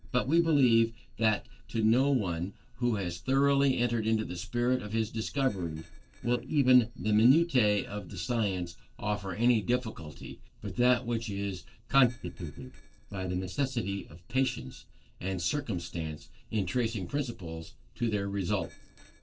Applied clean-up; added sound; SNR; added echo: neural separator model SepFormer DNS4.